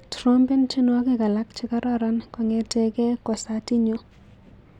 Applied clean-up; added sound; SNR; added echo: none; none; none; none.